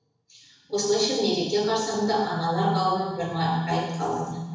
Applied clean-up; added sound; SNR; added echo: none; none; none; reverberation time 1.1 s.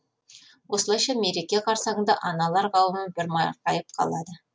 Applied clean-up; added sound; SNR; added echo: none; none; none; none.